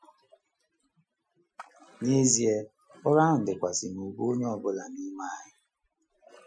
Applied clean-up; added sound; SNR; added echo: classical method Wiener filter.